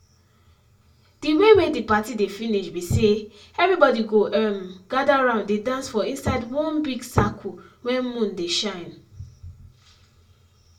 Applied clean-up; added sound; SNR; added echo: none; none; none; reverberation time 0.2 s.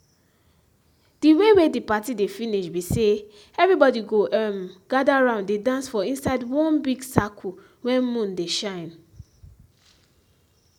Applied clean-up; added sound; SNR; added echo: none; none; none; none.